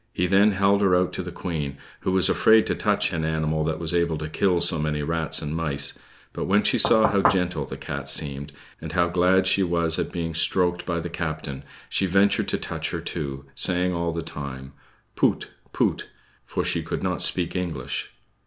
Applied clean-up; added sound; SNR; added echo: none; Knock / Wood; 0 dB; none.